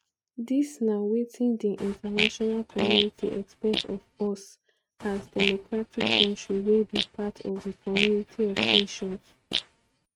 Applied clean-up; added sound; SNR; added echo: neural mask model RNNoise.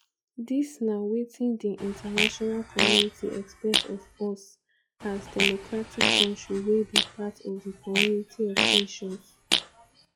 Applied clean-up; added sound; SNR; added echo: classical method log-MMSE.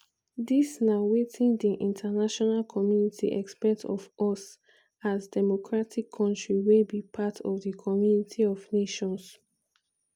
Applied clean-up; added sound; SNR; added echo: none; none; none; none.